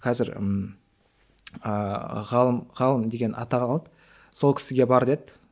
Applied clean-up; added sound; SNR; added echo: none; none; none; none.